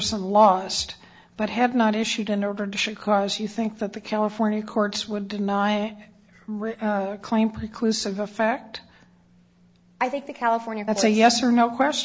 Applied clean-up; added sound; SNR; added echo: none; none; none; none.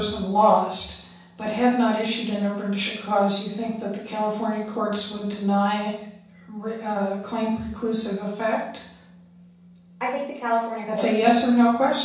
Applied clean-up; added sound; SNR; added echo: none; none; none; reverberation time 0.7 s.